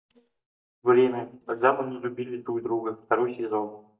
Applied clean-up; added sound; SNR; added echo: neural mask model DeepFilterNet 3.